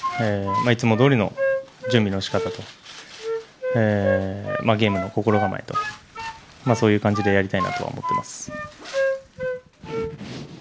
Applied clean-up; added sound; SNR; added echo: none; Wind instrument, woodwind instrument; 5 dB; none.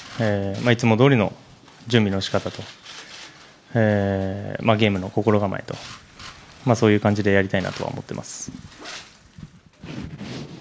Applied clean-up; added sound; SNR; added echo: none; none; none; none.